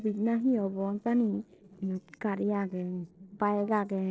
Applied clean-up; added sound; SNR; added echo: neural separator model SepFormer DNS4.